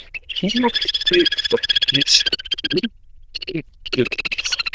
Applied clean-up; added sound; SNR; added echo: neural diffusion model UNIVERSE++.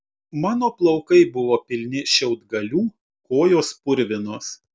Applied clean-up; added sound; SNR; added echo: none; none; none; none.